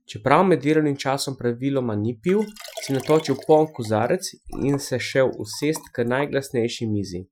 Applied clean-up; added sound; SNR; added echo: classical method Wiener filter.